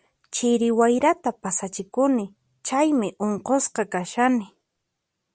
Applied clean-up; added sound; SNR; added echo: none; none; none; none.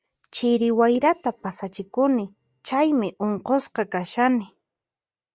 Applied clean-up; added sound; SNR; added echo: neural mask model DeepFilterNet 3.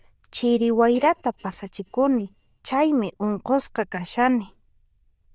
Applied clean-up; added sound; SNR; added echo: neural diffusion model UNIVERSE++.